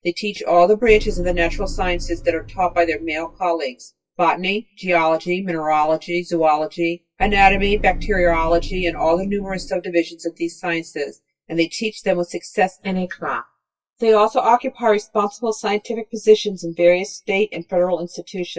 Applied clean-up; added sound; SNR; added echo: classical method WPE with log-MMSE.